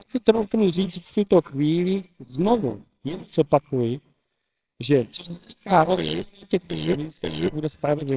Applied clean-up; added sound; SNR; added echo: neural separator model SepFormer WHAMR!.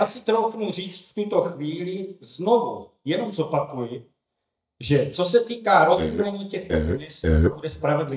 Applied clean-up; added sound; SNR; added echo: neural mask model DeepFilterNet 3.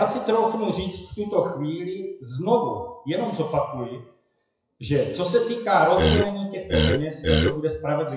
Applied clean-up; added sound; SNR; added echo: classical method WPE with log-MMSE.